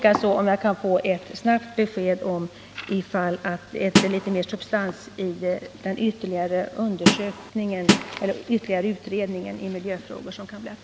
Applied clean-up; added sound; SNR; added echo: none; Snare drum; -4 dB; none.